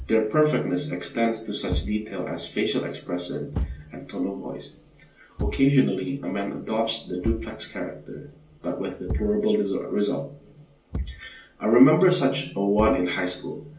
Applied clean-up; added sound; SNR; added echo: none; Thump, thud; 11 dB; reverberation time 0.3 s.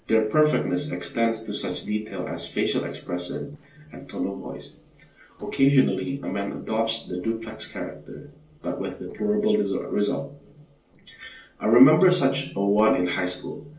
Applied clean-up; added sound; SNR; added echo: neural separator model SepFormer DNS4.